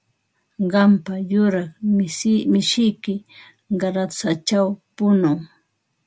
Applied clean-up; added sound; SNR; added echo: none; none; none; none.